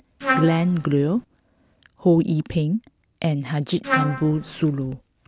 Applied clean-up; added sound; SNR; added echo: none; Trumpet; 4 dB; none.